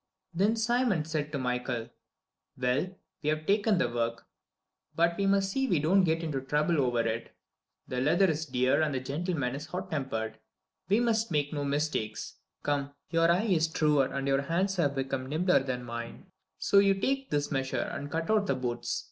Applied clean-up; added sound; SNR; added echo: none; none; none; none.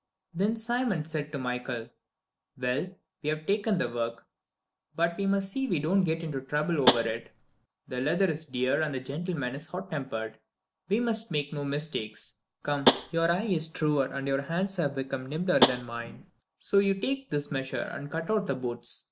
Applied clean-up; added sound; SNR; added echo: none; Tap; 0 dB; none.